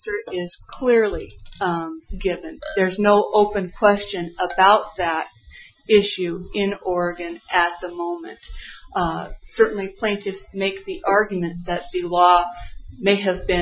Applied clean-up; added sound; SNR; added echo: classical method Wiener filter.